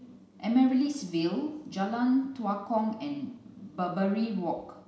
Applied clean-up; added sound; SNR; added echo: none; none; none; none.